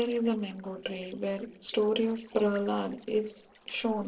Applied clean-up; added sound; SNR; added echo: neural separator model SepFormer DNS4.